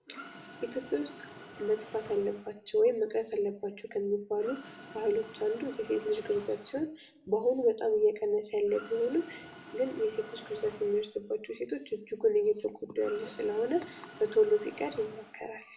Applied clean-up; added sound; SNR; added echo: none; Mechanisms; 19 dB; reverberation time 0.4 s.